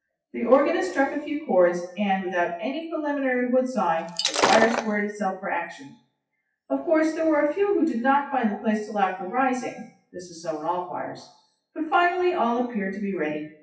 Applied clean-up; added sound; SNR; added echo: classical method WPE with log-MMSE.